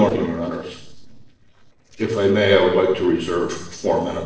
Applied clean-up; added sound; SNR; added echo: neural separator model SepFormer DNS4.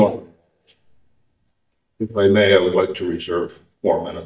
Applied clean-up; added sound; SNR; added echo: neural mask model DeepFilterNet 3.